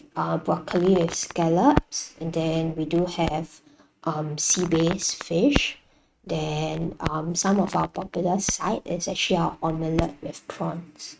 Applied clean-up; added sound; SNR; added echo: neural mask model RNNoise.